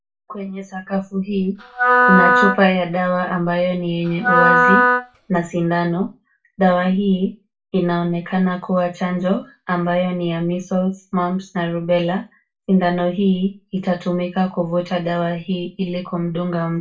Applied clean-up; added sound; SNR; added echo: none; Wind instrument, woodwind instrument; -3 dB; reverberation time 0.2 s.